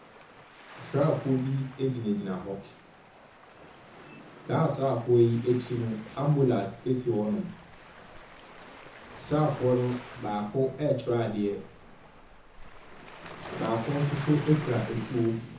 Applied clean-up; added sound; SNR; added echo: none; Waves, surf; 17 dB; reverberation time 0.5 s.